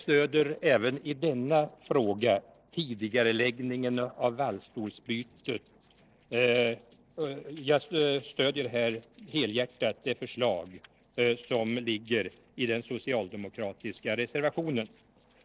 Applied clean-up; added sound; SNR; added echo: neural separator model SepFormer DNS4.